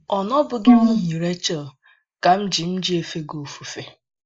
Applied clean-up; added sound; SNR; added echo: neural mask model Resemble Enhance denoiser.